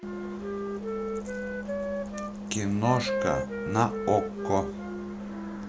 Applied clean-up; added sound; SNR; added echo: none; Wind instrument, woodwind instrument; 5 dB; none.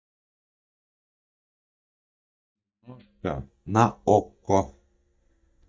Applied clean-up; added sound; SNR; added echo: neural mask model DeepFilterNet 3.